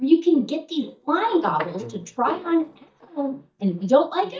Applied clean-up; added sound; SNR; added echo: neural mask model DeepFilterNet 3.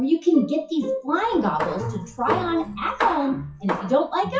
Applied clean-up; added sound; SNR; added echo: classical method WPE with log-MMSE.